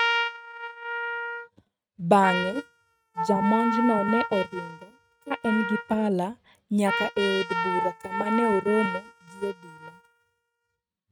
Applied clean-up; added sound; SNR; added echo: neural mask model RNNoise.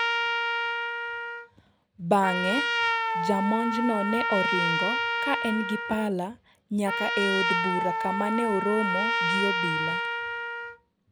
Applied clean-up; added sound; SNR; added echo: none; Trumpet; -1 dB; none.